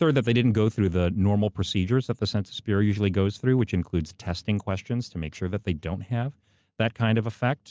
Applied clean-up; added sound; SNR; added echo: none; none; none; none.